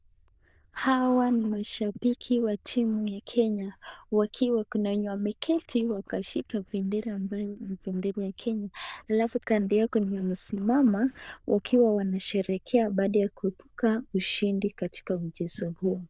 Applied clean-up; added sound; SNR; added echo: neural diffusion model UNIVERSE++.